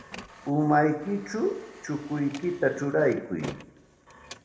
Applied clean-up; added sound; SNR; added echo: none; Printer; 18 dB; reverberation time 0.8 s.